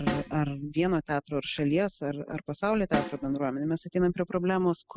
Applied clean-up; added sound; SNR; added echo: classical method spectral subtraction.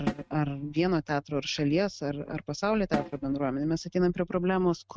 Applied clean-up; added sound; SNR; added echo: neural mask model RNNoise.